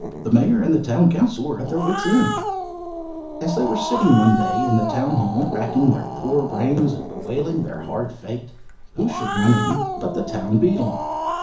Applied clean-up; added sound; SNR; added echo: none; Growling; 7 dB; reverberation time 0.7 s.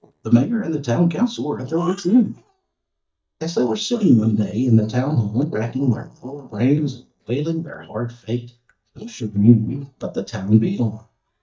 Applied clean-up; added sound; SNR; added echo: neural mask model DeepFilterNet 3.